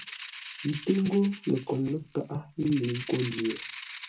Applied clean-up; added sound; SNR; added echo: none; Rattle (instrument); 9 dB; reverberation time 0.2 s.